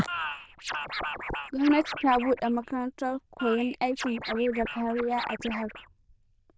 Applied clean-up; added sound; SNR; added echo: neural diffusion model UNIVERSE++.